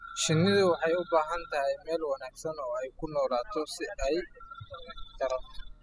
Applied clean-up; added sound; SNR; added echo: classical method spectral subtraction.